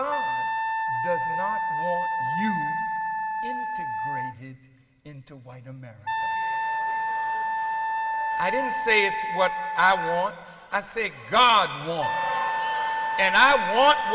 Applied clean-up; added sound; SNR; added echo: none; Wind instrument, woodwind instrument; 2 dB; reverberation time 0.3 s.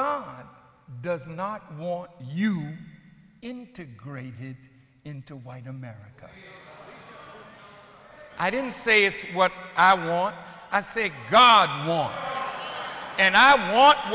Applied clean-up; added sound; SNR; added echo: none; none; none; none.